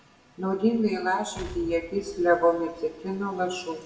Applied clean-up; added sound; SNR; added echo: none; Explosion; 18 dB; reverberation time 0.8 s.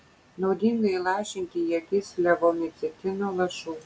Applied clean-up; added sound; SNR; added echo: none; none; none; none.